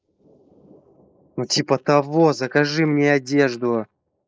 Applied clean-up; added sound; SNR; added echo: neural mask model Resemble Enhance denoiser.